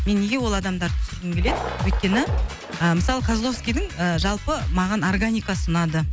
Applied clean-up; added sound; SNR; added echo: none; Thunder; 15 dB; none.